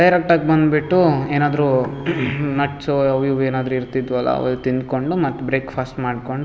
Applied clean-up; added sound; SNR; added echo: none; Bowed string instrument; 15 dB; none.